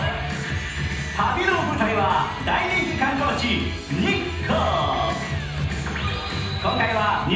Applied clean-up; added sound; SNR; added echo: none; Squeak; 17 dB; reverberation time 0.9 s.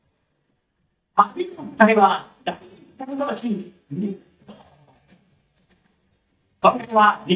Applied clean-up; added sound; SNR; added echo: neural mask model DeepFilterNet 3.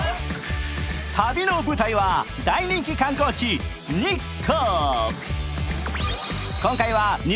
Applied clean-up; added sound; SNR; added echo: none; none; none; none.